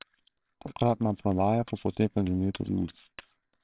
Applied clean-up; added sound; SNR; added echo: neural separator model SepFormer WHAMR!.